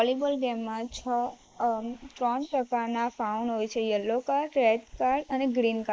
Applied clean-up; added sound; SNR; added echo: neural mask model Resemble Enhance denoiser.